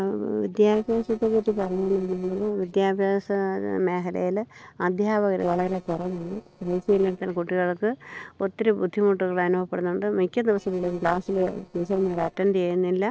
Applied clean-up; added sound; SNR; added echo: neural separator model SepFormer DNS4.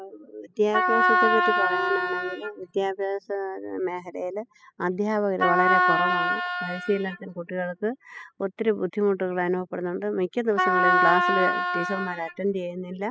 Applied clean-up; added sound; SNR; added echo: classical method spectral subtraction.